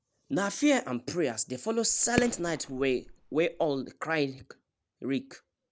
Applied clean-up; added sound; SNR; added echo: none; Fireworks; 9 dB; none.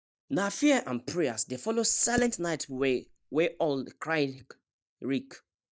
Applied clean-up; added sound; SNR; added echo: neural mask model DeepFilterNet 3.